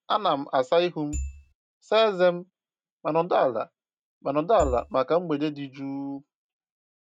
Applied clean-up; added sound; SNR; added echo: neural mask model RNNoise.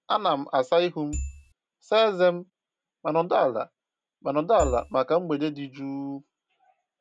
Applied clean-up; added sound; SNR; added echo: none; Marimba, xylophone / Wood; 7 dB; none.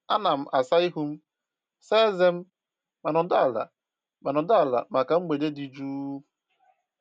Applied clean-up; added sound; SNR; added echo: none; none; none; none.